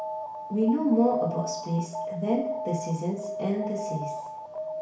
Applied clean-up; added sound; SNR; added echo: none; Alarm; 5 dB; reverberation time 0.6 s.